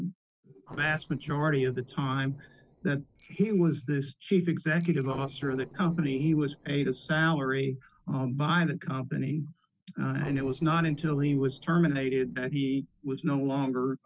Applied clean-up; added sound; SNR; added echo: neural separator model SepFormer DNS4.